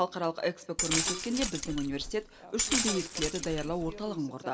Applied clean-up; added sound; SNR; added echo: none; Glass; 1 dB; reverberation time 1.1 s.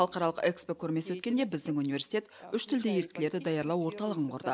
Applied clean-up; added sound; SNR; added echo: none; none; none; none.